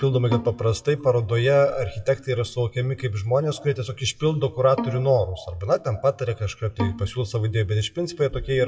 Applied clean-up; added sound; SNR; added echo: classical method WPE with log-MMSE.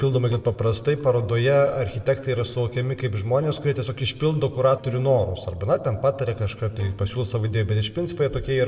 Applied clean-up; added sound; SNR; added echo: neural separator model SepFormer DNS4.